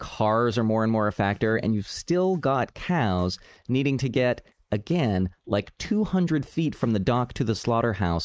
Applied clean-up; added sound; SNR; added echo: neural mask model Resemble Enhance denoiser.